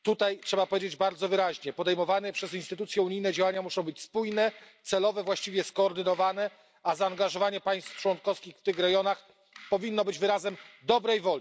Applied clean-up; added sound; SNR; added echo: none; none; none; none.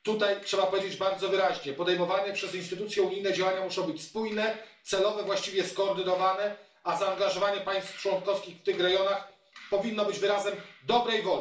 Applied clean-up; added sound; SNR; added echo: none; none; none; reverberation time 0.4 s.